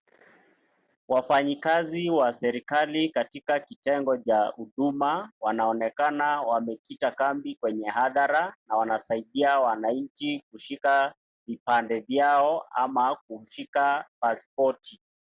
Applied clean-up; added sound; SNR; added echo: none; none; none; none.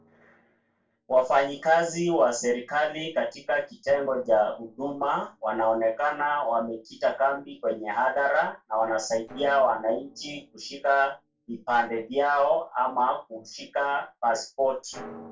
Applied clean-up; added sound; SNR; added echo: neural separator model SepFormer DNS4.